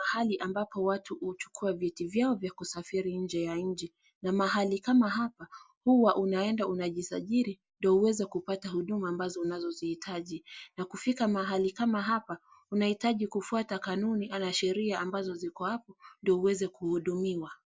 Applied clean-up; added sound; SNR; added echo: none; none; none; none.